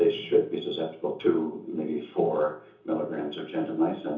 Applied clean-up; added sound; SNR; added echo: none; none; none; reverberation time 0.6 s.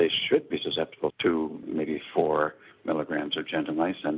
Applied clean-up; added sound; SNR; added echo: none; none; none; none.